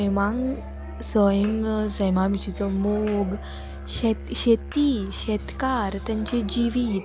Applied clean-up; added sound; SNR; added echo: none; Musical instrument; 11 dB; none.